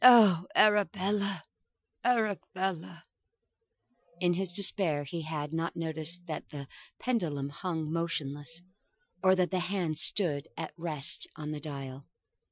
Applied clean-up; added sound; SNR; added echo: classical method Wiener filter.